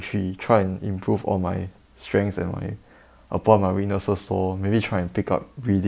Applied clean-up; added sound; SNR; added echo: none; none; none; none.